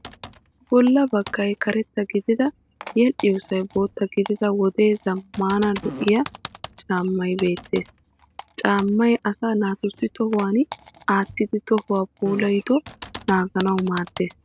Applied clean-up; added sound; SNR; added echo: none; Fart + Typing; 16 dB; none.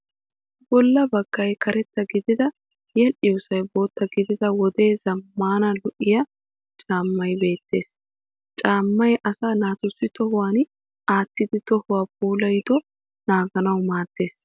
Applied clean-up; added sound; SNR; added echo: none; none; none; none.